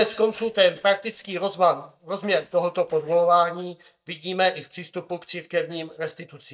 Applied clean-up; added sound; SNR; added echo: neural mask model DeepFilterNet 3.